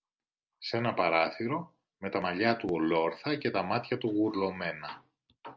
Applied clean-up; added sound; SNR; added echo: none; none; none; none.